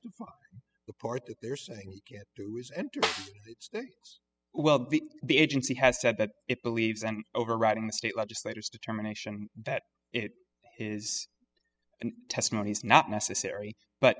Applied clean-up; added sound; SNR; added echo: classical method spectral subtraction.